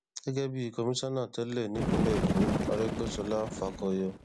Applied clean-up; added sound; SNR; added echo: none; Bird; 1 dB; none.